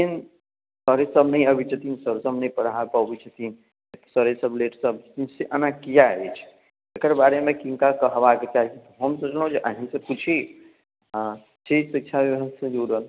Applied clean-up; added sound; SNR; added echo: none; none; none; none.